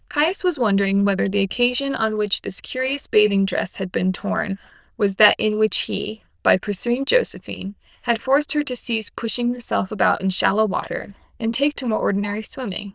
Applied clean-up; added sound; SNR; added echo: neural diffusion model UNIVERSE++.